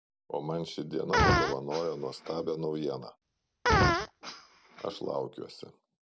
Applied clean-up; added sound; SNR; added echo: none; Fart; -5 dB; none.